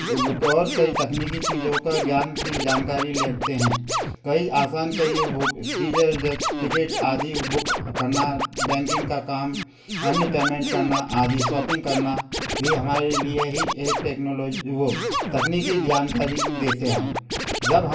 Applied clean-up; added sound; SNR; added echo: none; Scratching (performance technique); 2 dB; reverberation time 0.2 s.